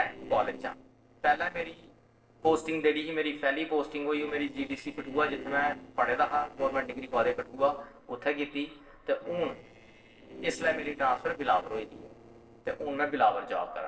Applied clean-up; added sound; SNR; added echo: neural separator model SepFormer DNS4.